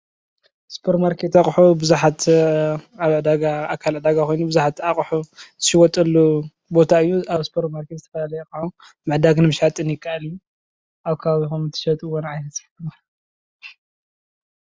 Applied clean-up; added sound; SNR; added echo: none; none; none; none.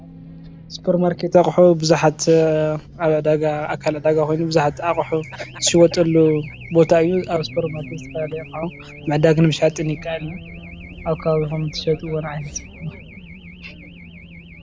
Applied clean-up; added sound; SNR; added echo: none; Race car, auto racing / Alarm; 17 dB; none.